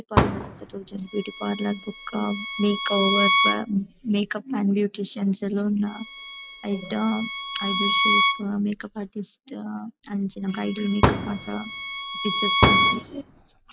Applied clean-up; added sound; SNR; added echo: none; Bowed string instrument + Fireworks; -2 dB; none.